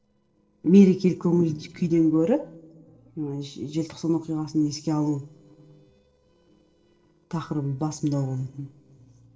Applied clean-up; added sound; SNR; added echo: neural separator model SepFormer DNS4.